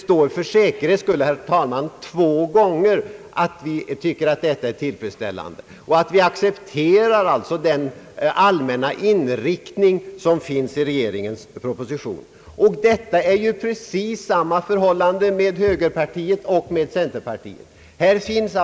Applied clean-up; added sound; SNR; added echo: none; none; none; none.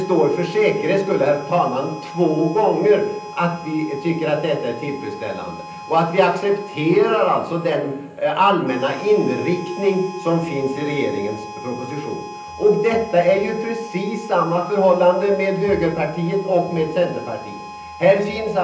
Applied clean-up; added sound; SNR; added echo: none; Harmonica; 15 dB; reverberation time 0.6 s.